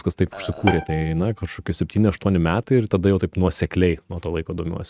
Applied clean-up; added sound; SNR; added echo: neural mask model RNNoise.